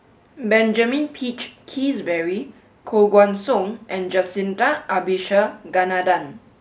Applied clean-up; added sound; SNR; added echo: none; none; none; none.